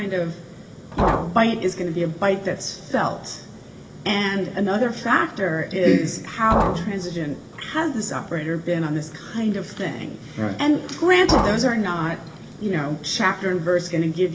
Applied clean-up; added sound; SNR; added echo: none; Liquid; 6 dB; reverberation time 1.1 s.